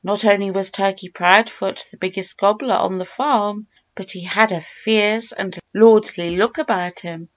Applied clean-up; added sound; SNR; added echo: none; none; none; none.